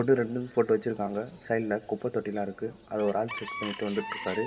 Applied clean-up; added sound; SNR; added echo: none; Bird / Chicken, rooster; 14 dB; reverberation time 1.2 s.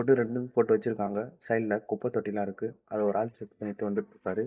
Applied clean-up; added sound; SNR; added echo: neural mask model DeepFilterNet 3.